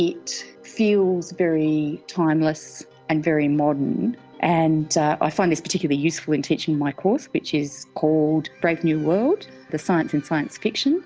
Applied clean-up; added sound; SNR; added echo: none; none; none; none.